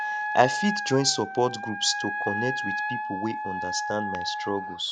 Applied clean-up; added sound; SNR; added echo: none; Wind instrument, woodwind instrument; 3 dB; none.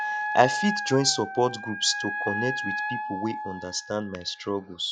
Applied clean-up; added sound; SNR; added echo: classical method log-MMSE.